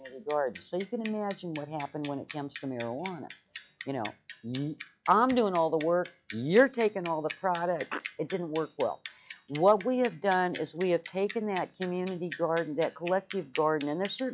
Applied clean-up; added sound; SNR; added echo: classical method log-MMSE.